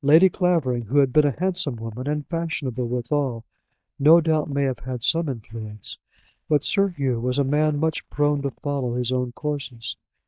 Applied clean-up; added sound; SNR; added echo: neural mask model DeepFilterNet 3.